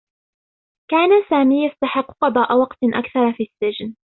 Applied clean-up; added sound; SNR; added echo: none; none; none; none.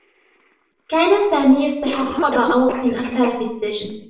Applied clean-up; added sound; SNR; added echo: neural separator model SepFormer DNS4.